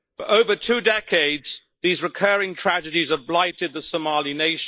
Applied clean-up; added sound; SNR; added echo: neural mask model Resemble Enhance denoiser.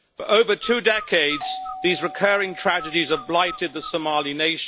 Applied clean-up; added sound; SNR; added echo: none; Bird + Doorbell; 14 dB; none.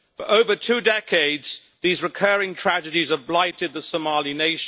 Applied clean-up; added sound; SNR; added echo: none; none; none; none.